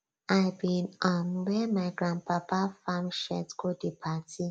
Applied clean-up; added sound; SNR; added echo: none; none; none; none.